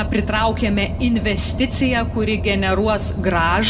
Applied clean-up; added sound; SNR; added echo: none; Car; 4 dB; reverberation time 0.7 s.